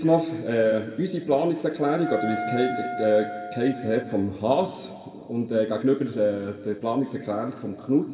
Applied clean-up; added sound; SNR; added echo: none; Wind instrument, woodwind instrument; 8 dB; reverberation time 1.3 s.